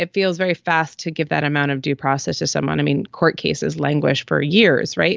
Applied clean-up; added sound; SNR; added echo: none; none; none; none.